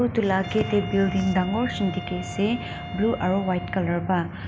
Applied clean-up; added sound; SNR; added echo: none; Wind instrument, woodwind instrument; 15 dB; none.